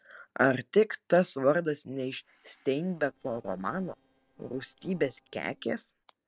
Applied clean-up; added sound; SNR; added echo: neural separator model SepFormer DNS4.